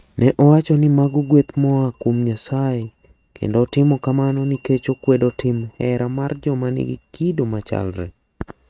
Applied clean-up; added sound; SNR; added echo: neural mask model RNNoise.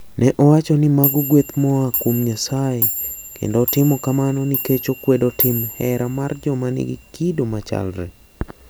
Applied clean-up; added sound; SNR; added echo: none; Clock; 10 dB; none.